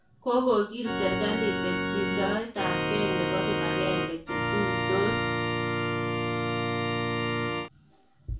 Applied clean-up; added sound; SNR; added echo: none; Organ; -2 dB; reverberation time 0.3 s.